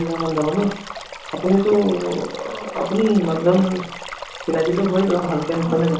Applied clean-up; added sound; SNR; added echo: none; Stream; 13 dB; reverberation time 0.6 s.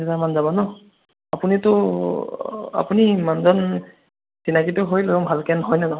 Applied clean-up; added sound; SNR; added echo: none; none; none; none.